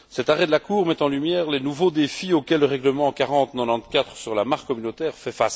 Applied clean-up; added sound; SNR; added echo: none; none; none; none.